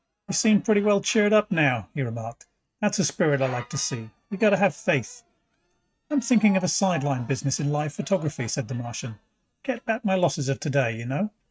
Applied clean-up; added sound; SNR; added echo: neural mask model RNNoise.